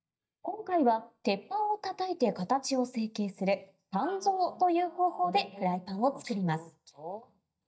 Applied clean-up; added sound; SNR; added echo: neural mask model DeepFilterNet 3.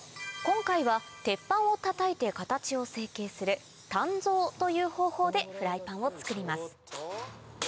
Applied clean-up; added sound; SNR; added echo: none; none; none; none.